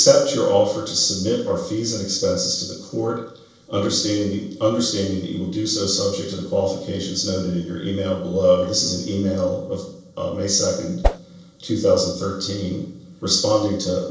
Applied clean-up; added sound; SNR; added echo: neural separator model SepFormer DNS4.